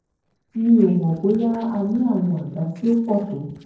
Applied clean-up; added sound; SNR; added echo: neural separator model SepFormer DNS4.